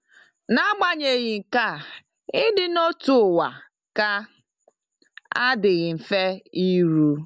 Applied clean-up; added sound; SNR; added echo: none; none; none; none.